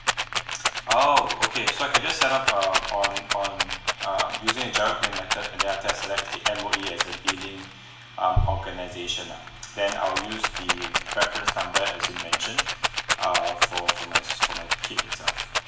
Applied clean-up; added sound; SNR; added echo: none; Rattle; -1 dB; reverberation time 0.7 s.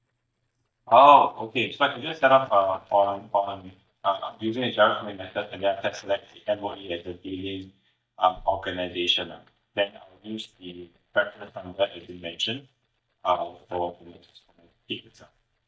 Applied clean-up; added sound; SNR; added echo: neural mask model DeepFilterNet 3.